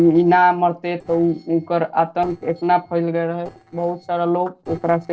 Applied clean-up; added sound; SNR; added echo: neural separator model SepFormer DNS4.